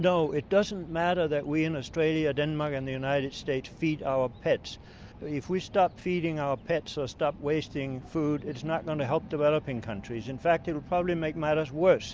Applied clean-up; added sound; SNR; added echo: none; none; none; none.